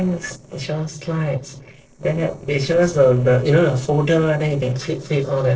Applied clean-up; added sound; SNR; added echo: neural separator model SepFormer DNS4.